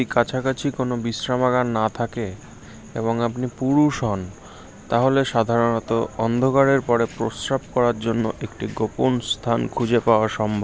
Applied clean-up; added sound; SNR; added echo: none; none; none; none.